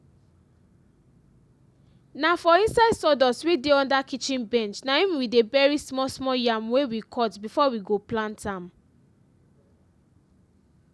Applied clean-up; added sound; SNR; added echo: none; none; none; none.